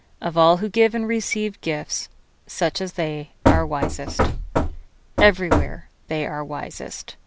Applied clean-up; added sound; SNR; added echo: none; Knock / Wood; -1 dB; none.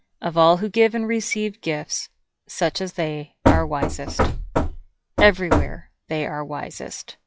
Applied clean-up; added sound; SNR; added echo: classical method log-MMSE.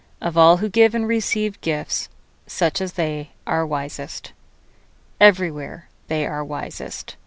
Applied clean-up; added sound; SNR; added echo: none; none; none; none.